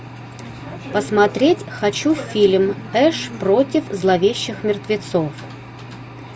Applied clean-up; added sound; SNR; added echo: none; none; none; none.